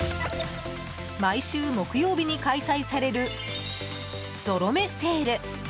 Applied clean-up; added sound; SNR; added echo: none; none; none; none.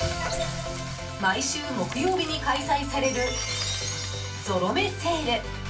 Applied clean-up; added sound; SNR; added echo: none; Coin (dropping); 19 dB; reverberation time 0.3 s.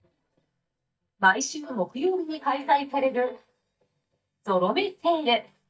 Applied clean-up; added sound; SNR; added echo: neural mask model DeepFilterNet 3.